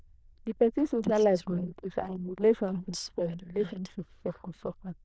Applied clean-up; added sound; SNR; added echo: neural diffusion model UNIVERSE++.